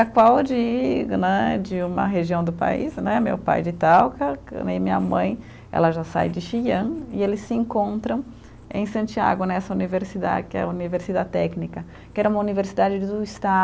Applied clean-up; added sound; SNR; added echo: none; none; none; none.